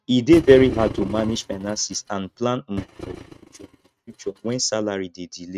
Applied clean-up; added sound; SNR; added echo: neural mask model RNNoise.